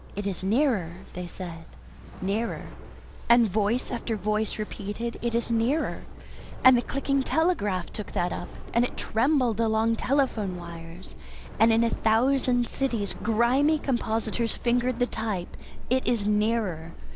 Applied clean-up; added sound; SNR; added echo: none; Fire; 18 dB; none.